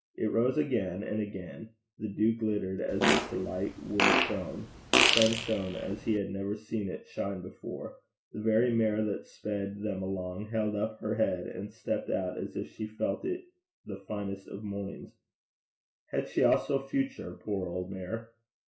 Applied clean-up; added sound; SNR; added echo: none; Fart; -3 dB; reverberation time 0.2 s.